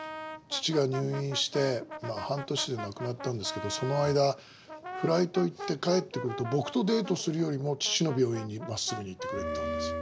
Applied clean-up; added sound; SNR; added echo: none; Brass instrument; 10 dB; none.